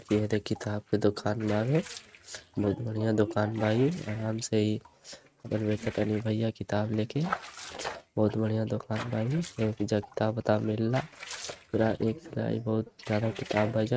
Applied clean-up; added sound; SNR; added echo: neural mask model RNNoise.